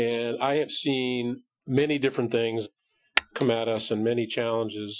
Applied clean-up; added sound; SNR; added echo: classical method Wiener filter.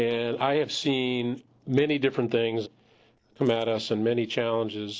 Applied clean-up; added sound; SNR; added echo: neural separator model SepFormer DNS4.